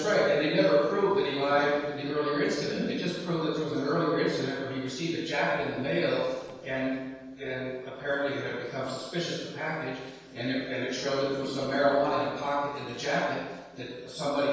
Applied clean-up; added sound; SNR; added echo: neural separator model SepFormer DNS4.